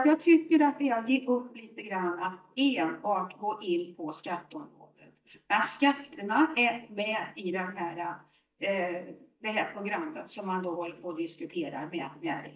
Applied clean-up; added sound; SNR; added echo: neural mask model DeepFilterNet 3.